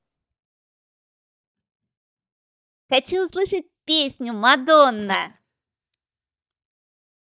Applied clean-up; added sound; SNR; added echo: neural mask model DeepFilterNet 3.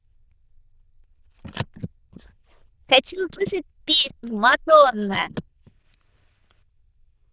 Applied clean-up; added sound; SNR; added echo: neural diffusion model UNIVERSE++.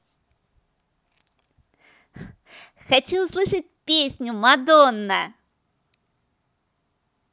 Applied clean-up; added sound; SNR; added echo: none; none; none; none.